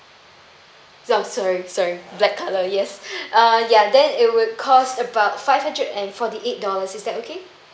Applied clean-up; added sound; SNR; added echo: none; none; none; none.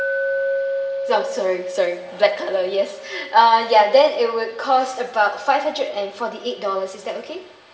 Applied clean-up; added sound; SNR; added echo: none; Glass; 9 dB; reverberation time 1.4 s.